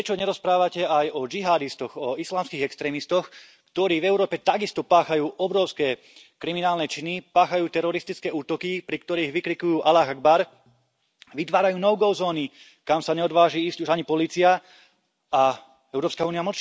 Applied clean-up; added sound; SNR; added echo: none; none; none; none.